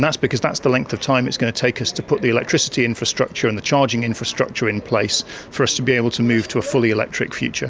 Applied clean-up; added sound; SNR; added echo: none; none; none; none.